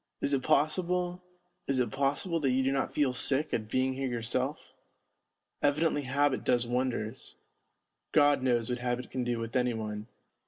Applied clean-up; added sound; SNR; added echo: none; none; none; none.